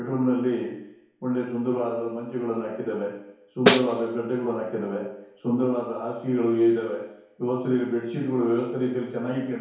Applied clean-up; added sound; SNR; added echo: none; Snare drum; -1 dB; reverberation time 1.0 s.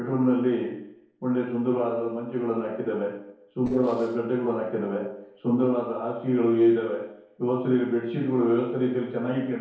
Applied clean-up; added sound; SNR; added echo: neural separator model SepFormer DNS4.